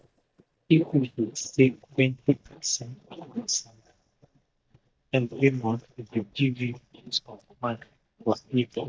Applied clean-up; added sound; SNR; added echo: neural mask model DeepFilterNet 3.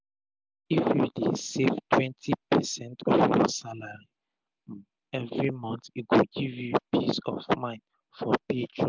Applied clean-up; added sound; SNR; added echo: none; none; none; none.